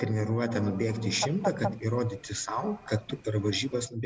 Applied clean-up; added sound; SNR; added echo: none; Fowl; 11 dB; none.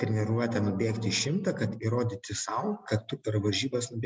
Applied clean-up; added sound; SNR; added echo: none; none; none; none.